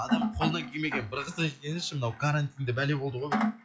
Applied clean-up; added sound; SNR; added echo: classical method log-MMSE.